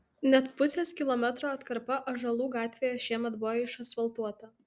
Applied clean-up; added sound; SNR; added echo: none; none; none; none.